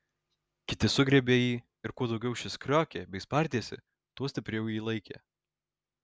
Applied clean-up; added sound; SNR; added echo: none; none; none; none.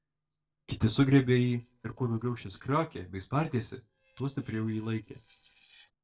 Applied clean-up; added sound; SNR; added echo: neural separator model SepFormer DNS4.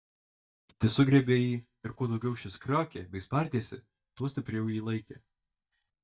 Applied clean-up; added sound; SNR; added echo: neural mask model DeepFilterNet 3.